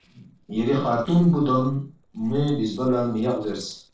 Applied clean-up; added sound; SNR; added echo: neural separator model SepFormer DNS4.